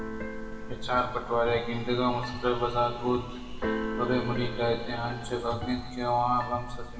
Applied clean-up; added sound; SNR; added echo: none; Keyboard (musical); 6 dB; reverberation time 1.3 s.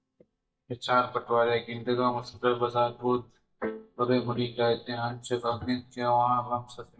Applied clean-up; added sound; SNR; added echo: neural mask model DeepFilterNet 3.